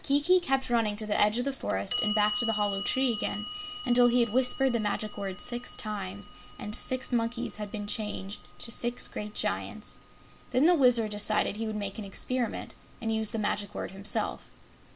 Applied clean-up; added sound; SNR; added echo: none; Clock; 13 dB; none.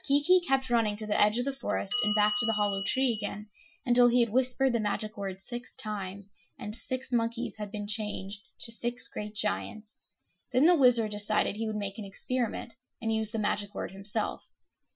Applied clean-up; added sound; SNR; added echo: classical method Wiener filter.